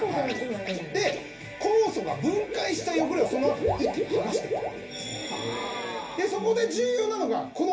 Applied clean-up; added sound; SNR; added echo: none; Bowed string instrument; 12 dB; reverberation time 0.3 s.